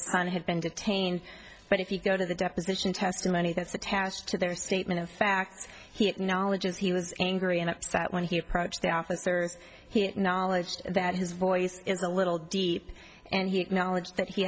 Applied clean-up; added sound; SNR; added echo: none; none; none; none.